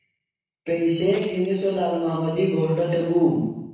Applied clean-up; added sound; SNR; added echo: neural separator model SepFormer DNS4.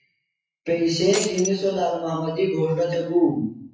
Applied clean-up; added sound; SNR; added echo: classical method WPE with log-MMSE.